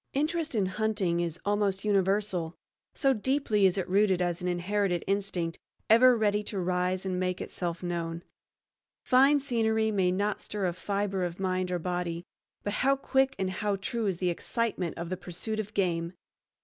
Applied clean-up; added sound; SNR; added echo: none; none; none; none.